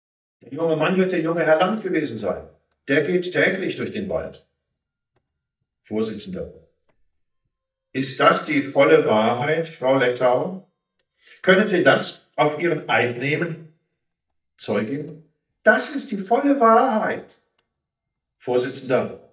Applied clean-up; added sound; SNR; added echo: neural mask model DeepFilterNet 3.